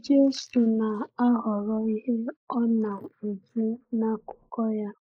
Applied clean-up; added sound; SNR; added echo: neural mask model Resemble Enhance denoiser.